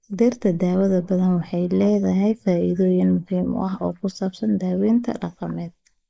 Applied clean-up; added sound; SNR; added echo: neural mask model Resemble Enhance denoiser.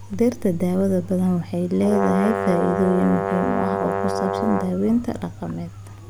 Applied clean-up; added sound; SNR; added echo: none; Brass instrument; 3 dB; none.